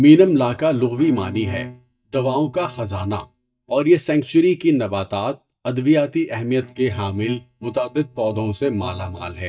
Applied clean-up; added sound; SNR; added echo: neural mask model DeepFilterNet 3.